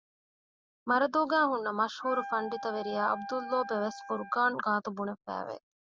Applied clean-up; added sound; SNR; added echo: none; Wind instrument, woodwind instrument; 11 dB; none.